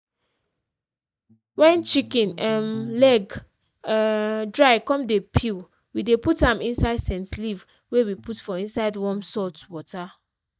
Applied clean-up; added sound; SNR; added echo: neural mask model DeepFilterNet 3.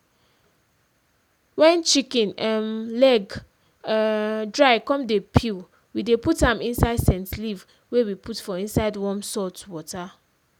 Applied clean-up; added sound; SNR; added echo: none; none; none; none.